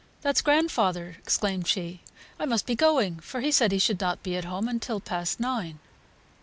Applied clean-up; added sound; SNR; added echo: none; none; none; none.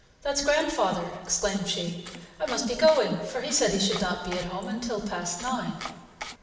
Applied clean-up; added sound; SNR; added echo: none; Domestic sounds, home sounds; 13 dB; reverberation time 1.2 s.